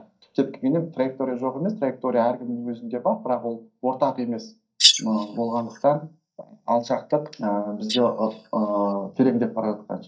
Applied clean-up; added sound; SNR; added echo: neural mask model DeepFilterNet 3.